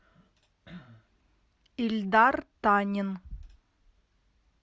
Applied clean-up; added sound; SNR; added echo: none; none; none; none.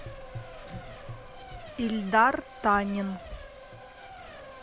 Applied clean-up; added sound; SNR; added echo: none; Gurgling / Engine + Race car, auto racing / Accelerating, revving, vroom / Mechanisms; 12 dB; none.